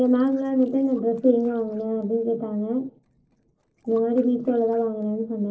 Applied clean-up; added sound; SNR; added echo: neural separator model SepFormer DNS4.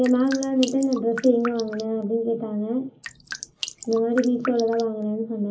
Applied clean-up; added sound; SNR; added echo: none; Drip; 14 dB; reverberation time 0.3 s.